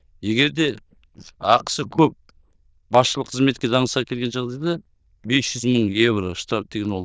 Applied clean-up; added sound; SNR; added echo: neural diffusion model UNIVERSE++.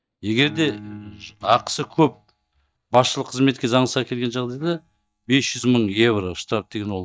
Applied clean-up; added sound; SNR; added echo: neural mask model DeepFilterNet 3.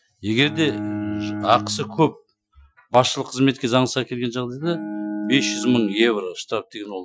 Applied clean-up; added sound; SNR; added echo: classical method Wiener filter.